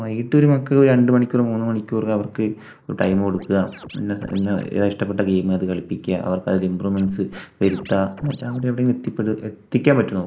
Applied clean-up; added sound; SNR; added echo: neural mask model Resemble Enhance denoiser.